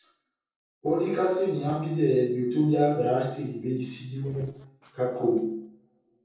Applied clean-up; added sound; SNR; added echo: neural separator model SepFormer DNS4.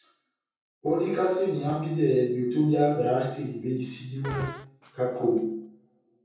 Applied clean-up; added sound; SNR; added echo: none; Fart; 16 dB; reverberation time 0.6 s.